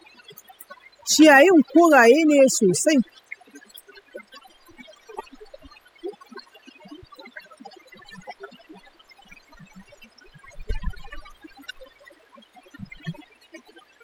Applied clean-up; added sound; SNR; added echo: classical method spectral subtraction.